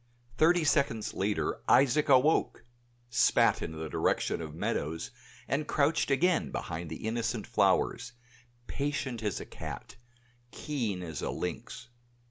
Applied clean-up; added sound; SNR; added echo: none; none; none; none.